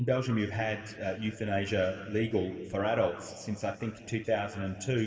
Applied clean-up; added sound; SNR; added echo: none; none; none; reverberation time 2.0 s.